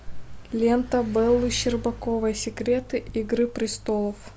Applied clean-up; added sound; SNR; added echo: none; Mechanisms / Bicycle; 15 dB; none.